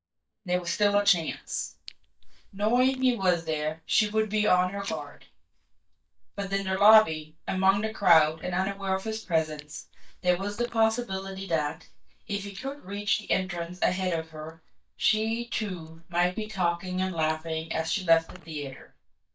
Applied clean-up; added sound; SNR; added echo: neural mask model DeepFilterNet 3.